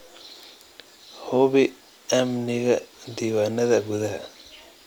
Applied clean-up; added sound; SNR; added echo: none; none; none; none.